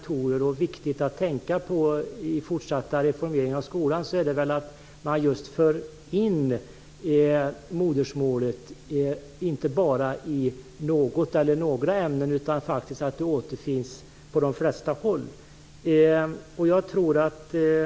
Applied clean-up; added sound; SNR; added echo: none; none; none; none.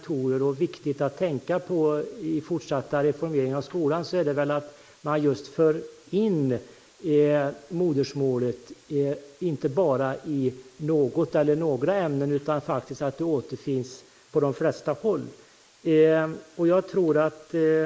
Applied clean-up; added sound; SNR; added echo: neural mask model Resemble Enhance denoiser.